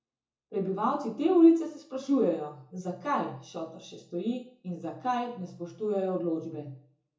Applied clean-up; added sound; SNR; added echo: none; none; none; reverberation time 0.6 s.